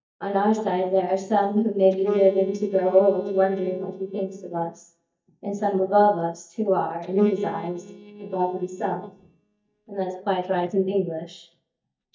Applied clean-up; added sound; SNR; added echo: neural mask model DeepFilterNet 3.